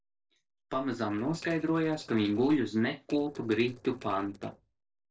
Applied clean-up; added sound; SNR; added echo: neural separator model SepFormer DNS4.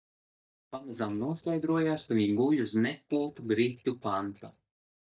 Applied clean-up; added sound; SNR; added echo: neural mask model DeepFilterNet 3.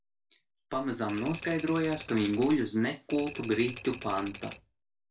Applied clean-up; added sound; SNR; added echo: none; Typewriter; 14 dB; reverberation time 0.2 s.